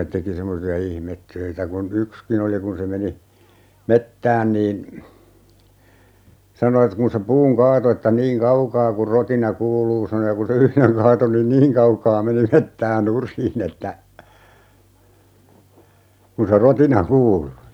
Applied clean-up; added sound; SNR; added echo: none; none; none; none.